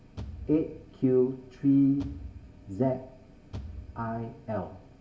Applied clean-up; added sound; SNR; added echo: none; Bass drum / Thump, thud; 15 dB; reverberation time 0.2 s.